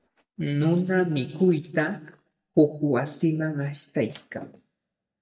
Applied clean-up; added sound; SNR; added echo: neural mask model DeepFilterNet 3.